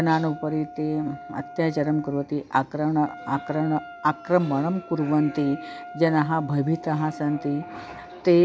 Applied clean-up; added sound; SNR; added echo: none; Wind instrument, woodwind instrument; 17 dB; none.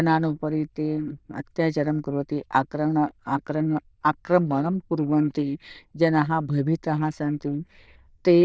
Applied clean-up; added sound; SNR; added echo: neural diffusion model UNIVERSE++.